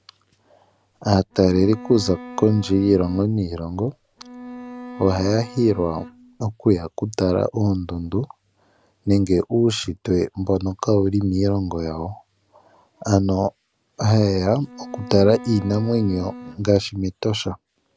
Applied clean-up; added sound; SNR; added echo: none; Bowed string instrument; 16 dB; none.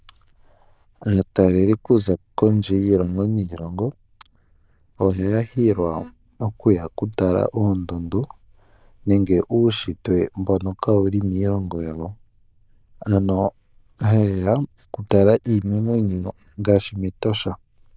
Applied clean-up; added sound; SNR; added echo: neural diffusion model UNIVERSE++.